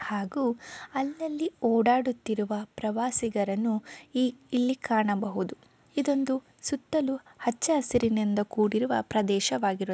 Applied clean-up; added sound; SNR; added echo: none; none; none; none.